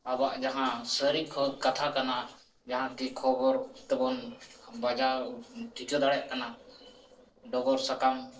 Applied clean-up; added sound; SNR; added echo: neural separator model SepFormer DNS4.